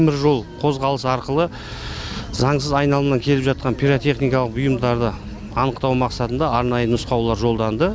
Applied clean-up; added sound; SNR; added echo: none; none; none; none.